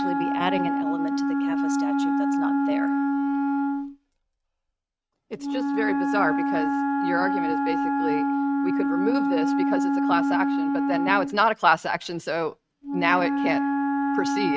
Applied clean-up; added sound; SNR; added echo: neural mask model RNNoise.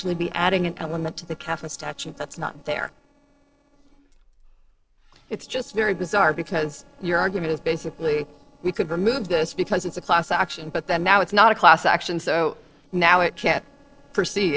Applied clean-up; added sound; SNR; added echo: neural separator model SepFormer DNS4.